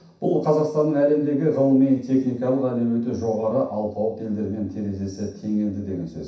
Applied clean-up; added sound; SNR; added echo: none; none; none; reverberation time 0.6 s.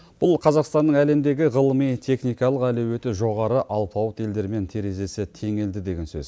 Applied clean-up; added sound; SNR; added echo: none; none; none; none.